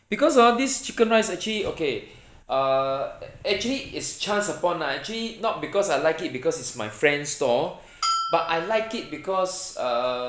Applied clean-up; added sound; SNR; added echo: none; Bell; 7 dB; none.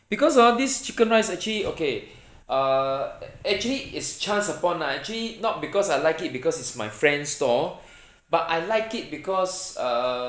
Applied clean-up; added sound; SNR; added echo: none; none; none; none.